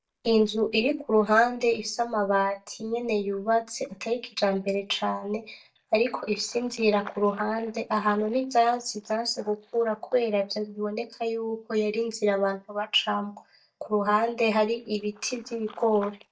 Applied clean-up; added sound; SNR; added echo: neural mask model DeepFilterNet 3.